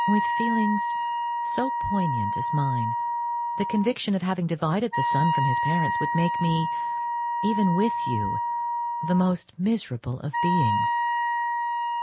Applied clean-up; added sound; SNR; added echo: none; Wind instrument, woodwind instrument; 0 dB; none.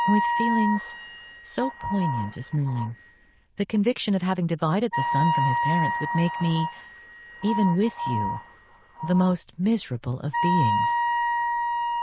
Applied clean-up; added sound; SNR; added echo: neural diffusion model UNIVERSE++.